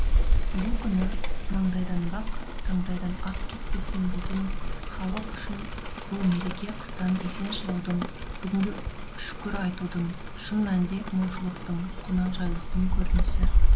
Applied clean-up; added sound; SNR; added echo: none; Rain; -4 dB; none.